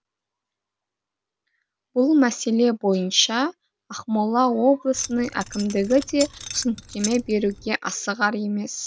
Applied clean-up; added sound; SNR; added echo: none; Keys jangling; 13 dB; none.